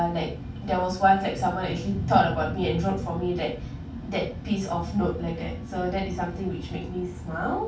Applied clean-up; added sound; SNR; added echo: none; none; none; reverberation time 0.2 s.